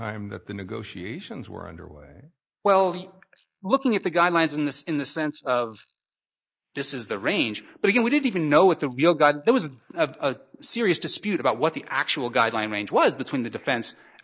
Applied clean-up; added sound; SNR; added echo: neural mask model Resemble Enhance denoiser.